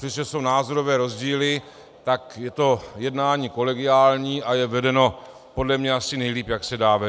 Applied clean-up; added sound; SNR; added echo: none; none; none; none.